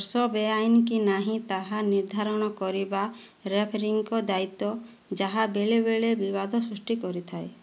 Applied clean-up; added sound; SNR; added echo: none; none; none; none.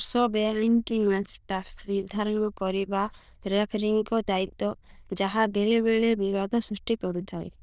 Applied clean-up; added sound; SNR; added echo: neural diffusion model UNIVERSE++.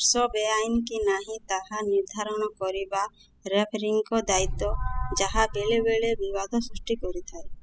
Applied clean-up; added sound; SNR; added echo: classical method spectral subtraction.